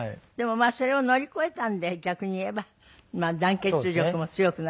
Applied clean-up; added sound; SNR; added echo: none; none; none; none.